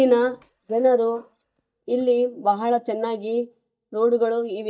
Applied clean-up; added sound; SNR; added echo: neural mask model DeepFilterNet 3.